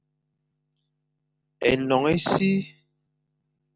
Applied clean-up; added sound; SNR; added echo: none; none; none; none.